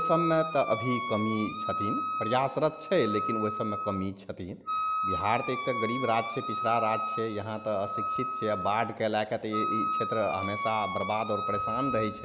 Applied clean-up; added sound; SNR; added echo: none; Wind instrument, woodwind instrument; 3 dB; none.